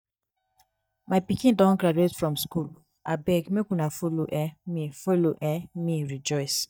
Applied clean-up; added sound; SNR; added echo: neural mask model DeepFilterNet 3.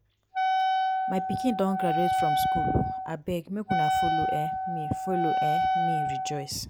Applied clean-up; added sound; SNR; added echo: none; Wind instrument, woodwind instrument; -4 dB; none.